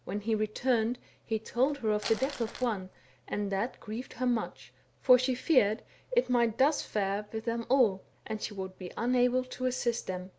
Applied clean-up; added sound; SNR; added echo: none; Crumpling, crinkling; 14 dB; none.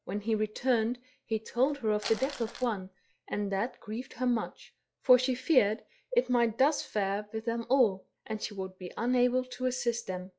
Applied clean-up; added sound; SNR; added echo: classical method log-MMSE.